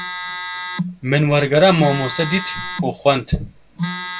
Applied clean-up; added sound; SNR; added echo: none; Telephone; 6 dB; reverberation time 0.2 s.